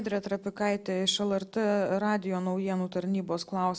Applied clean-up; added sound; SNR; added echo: none; none; none; none.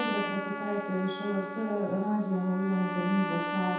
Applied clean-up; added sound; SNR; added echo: none; Trumpet; 5 dB; reverberation time 0.8 s.